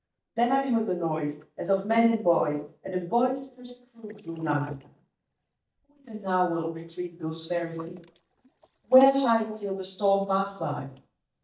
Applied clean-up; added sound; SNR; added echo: neural mask model DeepFilterNet 3.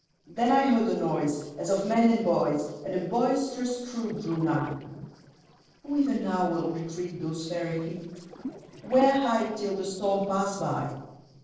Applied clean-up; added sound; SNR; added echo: neural separator model SepFormer DNS4.